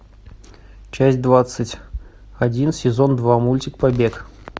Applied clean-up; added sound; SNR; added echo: none; none; none; none.